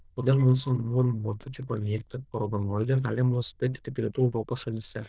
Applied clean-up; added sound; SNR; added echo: neural diffusion model UNIVERSE++.